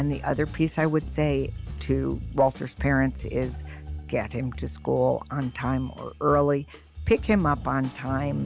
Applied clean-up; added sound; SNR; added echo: none; none; none; none.